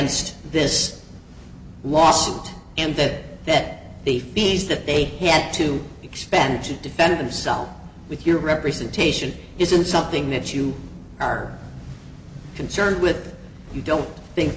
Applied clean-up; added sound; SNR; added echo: none; none; none; none.